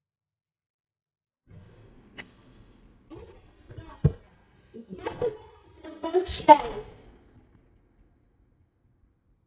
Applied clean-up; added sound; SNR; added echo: neural mask model DeepFilterNet 3.